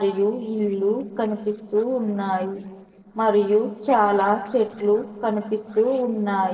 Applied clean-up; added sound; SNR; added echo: neural separator model SepFormer DNS4.